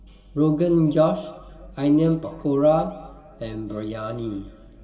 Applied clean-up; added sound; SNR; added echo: none; none; none; reverberation time 2.4 s.